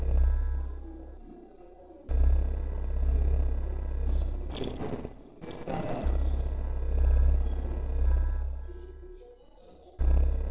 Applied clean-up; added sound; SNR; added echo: neural separator model SepFormer DNS4.